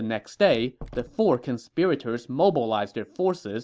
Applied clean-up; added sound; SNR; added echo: none; Door; 19 dB; none.